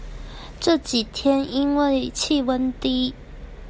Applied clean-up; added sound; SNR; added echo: none; none; none; none.